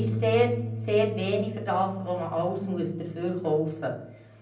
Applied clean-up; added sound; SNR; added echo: none; Bass guitar; 7 dB; reverberation time 0.6 s.